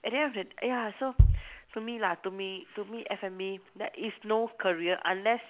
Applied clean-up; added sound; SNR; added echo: none; Bass drum; -4 dB; none.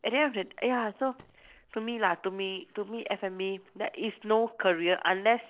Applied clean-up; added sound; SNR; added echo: neural separator model SepFormer DNS4.